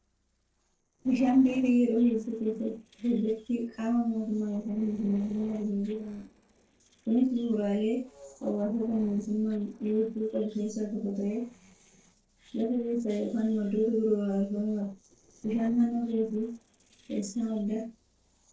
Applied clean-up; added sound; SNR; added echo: neural separator model SepFormer DNS4.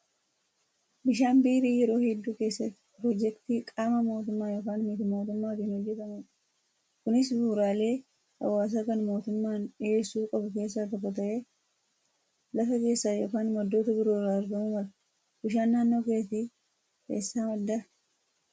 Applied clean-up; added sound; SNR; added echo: none; none; none; none.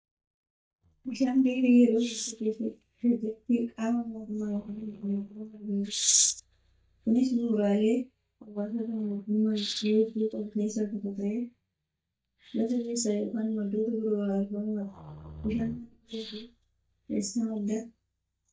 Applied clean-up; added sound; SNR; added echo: neural mask model DeepFilterNet 3.